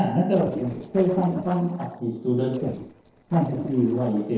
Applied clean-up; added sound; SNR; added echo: neural separator model SepFormer DNS4.